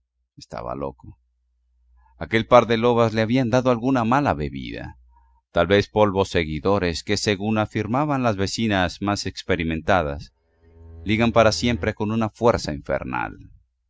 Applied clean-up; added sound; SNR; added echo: neural mask model RNNoise.